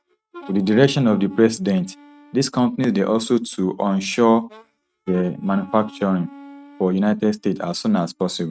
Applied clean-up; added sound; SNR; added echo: neural mask model RNNoise.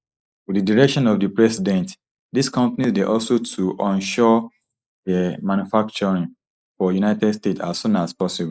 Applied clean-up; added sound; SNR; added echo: neural mask model Resemble Enhance denoiser.